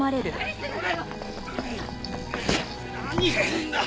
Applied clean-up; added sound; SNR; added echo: none; Breathing; 14 dB; none.